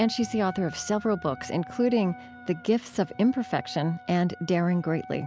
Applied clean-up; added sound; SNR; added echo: none; Wind instrument, woodwind instrument; 18 dB; none.